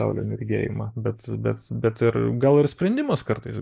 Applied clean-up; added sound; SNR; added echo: neural mask model Resemble Enhance denoiser.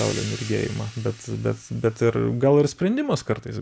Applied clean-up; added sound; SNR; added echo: none; Hi-hat; 18 dB; none.